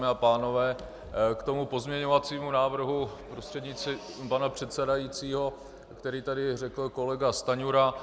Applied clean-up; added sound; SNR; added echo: none; none; none; none.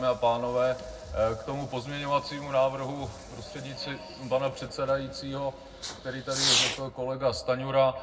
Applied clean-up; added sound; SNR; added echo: none; Fireworks; 7 dB; reverberation time 0.3 s.